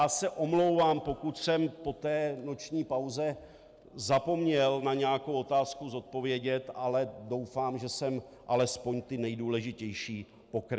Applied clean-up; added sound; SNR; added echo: none; none; none; none.